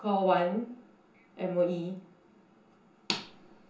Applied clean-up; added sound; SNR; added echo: none; none; none; reverberation time 0.6 s.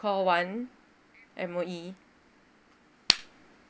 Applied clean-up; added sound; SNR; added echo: none; none; none; none.